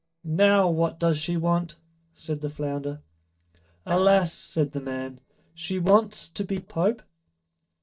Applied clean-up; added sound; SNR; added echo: neural separator model SepFormer DNS4.